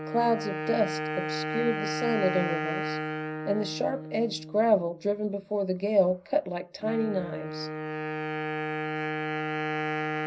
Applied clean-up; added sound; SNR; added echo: none; Wind instrument, woodwind instrument; 3 dB; reverberation time 0.4 s.